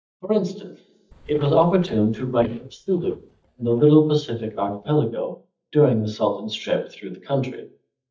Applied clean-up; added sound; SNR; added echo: neural mask model DeepFilterNet 3.